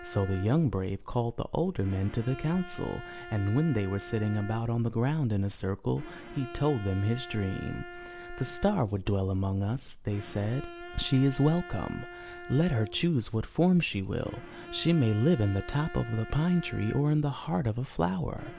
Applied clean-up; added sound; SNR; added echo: none; Bowed string instrument; 17 dB; none.